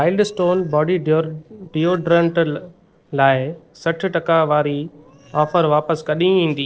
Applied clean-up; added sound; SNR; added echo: neural separator model SepFormer DNS4.